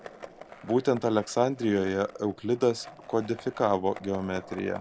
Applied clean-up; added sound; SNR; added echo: none; Skateboard; 18 dB; none.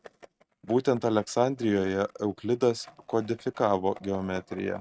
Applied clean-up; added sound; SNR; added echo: neural mask model RNNoise.